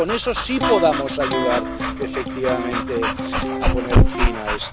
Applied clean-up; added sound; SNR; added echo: none; Dog / Breathing + Electric guitar; -3 dB; none.